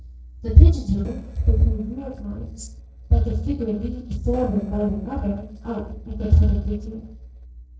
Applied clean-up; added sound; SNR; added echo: neural separator model SepFormer DNS4.